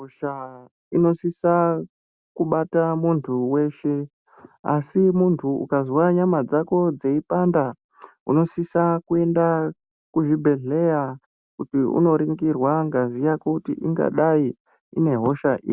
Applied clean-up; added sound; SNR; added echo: none; none; none; none.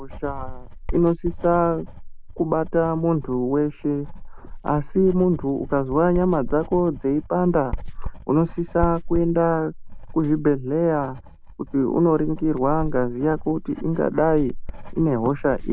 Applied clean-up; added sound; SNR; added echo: none; Writing; 9 dB; none.